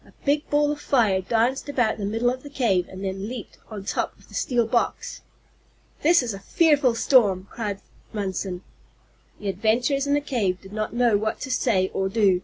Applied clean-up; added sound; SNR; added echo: none; none; none; none.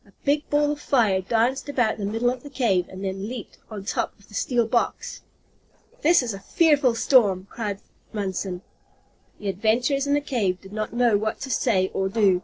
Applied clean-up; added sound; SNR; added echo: neural separator model SepFormer DNS4.